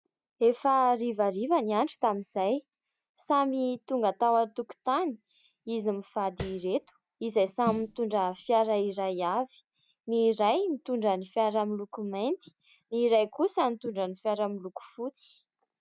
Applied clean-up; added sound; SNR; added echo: none; Snare drum + Tap; 13 dB; none.